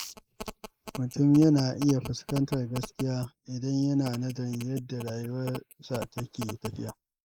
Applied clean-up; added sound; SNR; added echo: neural mask model Resemble Enhance denoiser.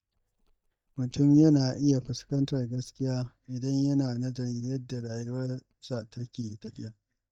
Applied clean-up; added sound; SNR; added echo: neural mask model DeepFilterNet 3.